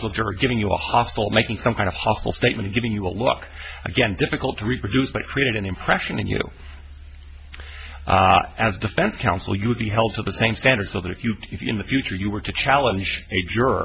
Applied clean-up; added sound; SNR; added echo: none; none; none; none.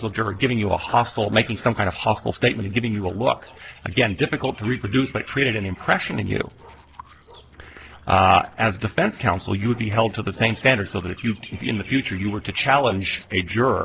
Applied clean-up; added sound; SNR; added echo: neural separator model SepFormer DNS4.